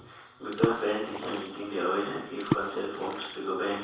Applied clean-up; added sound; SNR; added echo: none; Water / Splash, splatter; 4 dB; reverberation time 0.7 s.